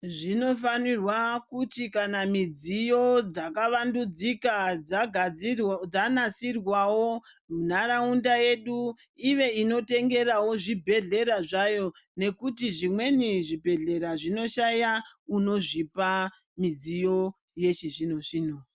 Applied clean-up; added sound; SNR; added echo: none; none; none; none.